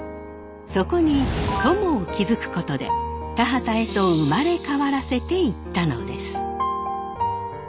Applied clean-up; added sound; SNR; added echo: none; none; none; none.